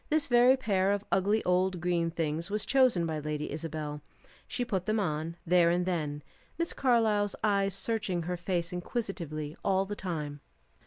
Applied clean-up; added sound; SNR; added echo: none; none; none; none.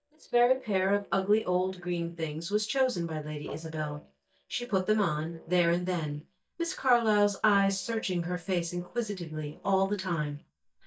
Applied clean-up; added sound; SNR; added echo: neural mask model DeepFilterNet 3.